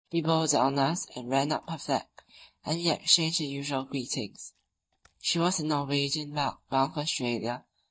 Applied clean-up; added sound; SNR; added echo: neural mask model DeepFilterNet 3.